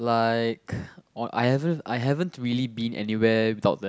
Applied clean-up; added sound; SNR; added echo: none; none; none; none.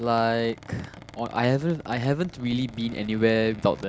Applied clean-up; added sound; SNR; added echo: none; Squeak; 19 dB; none.